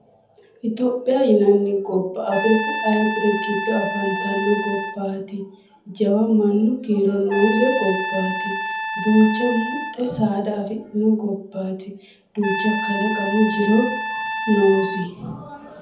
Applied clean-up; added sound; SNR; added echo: none; Trumpet; 6 dB; reverberation time 0.6 s.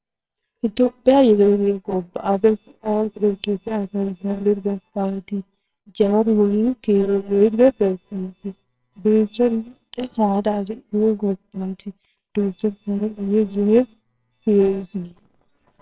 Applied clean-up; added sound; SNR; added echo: neural separator model SepFormer WHAMR!.